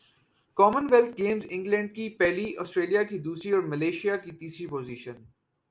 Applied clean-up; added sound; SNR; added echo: none; none; none; none.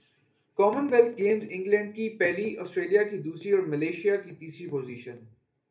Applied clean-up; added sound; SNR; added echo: none; none; none; reverberation time 0.3 s.